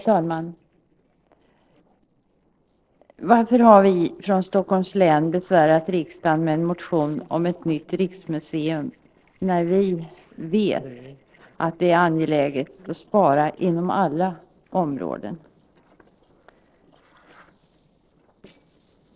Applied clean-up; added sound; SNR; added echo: neural separator model SepFormer DNS4.